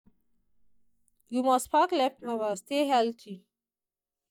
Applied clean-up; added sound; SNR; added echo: neural mask model DeepFilterNet 3.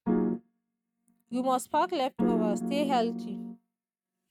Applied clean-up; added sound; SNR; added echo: neural mask model RNNoise.